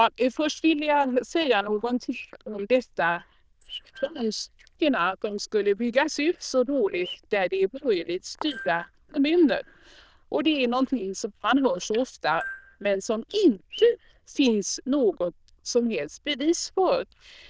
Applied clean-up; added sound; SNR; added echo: neural diffusion model UNIVERSE++.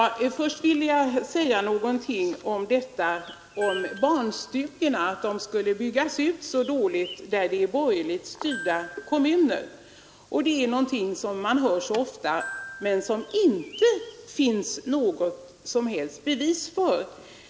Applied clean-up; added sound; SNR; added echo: none; Bird + Glockenspiel; 18 dB; none.